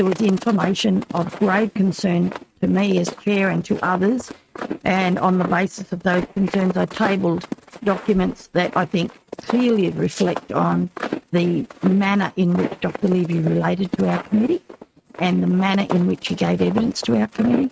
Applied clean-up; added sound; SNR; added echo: neural mask model RNNoise.